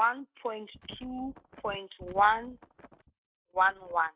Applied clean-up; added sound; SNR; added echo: neural mask model RNNoise.